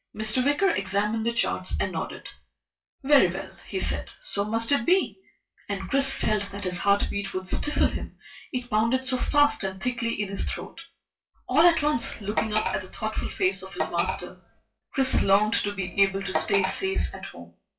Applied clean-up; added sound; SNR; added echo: classical method WPE with log-MMSE.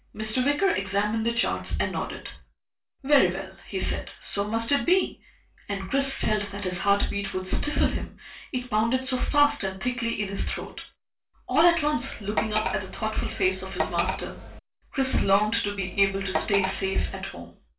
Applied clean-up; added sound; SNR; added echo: none; Cutlery, silverware; 6 dB; reverberation time 0.2 s.